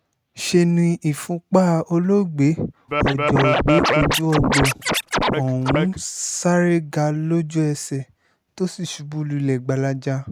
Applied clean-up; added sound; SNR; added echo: neural mask model RNNoise.